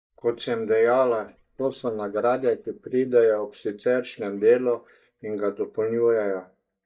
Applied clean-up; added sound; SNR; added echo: neural mask model DeepFilterNet 3.